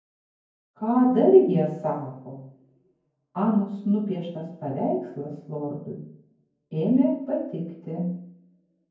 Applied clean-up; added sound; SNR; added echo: none; none; none; reverberation time 0.9 s.